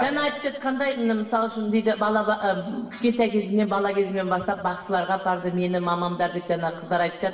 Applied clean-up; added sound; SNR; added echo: none; none; none; reverberation time 2.2 s.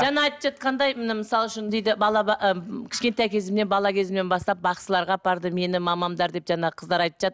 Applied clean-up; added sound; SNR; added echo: none; none; none; none.